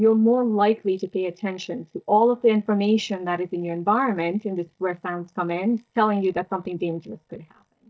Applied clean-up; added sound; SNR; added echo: neural mask model DeepFilterNet 3.